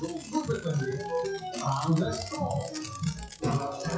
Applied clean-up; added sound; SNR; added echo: classical method WPE with log-MMSE.